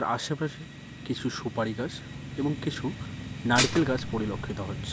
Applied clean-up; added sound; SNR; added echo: none; Dishes, pots, and pans; 3 dB; none.